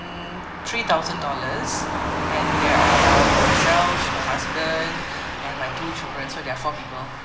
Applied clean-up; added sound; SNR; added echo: none; Car passing by / Truck; -4 dB; reverberation time 0.6 s.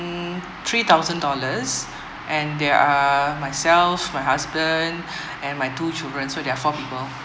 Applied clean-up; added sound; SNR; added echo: none; none; none; none.